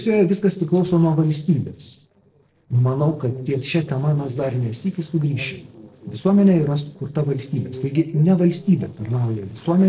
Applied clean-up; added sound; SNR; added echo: neural separator model SepFormer DNS4.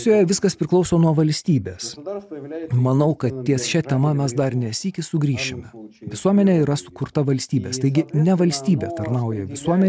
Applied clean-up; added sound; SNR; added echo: none; none; none; none.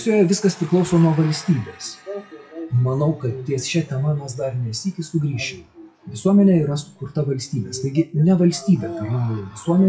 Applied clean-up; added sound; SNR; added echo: classical method WPE with log-MMSE.